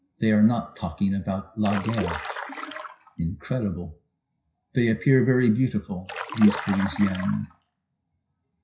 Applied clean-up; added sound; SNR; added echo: classical method WPE with log-MMSE.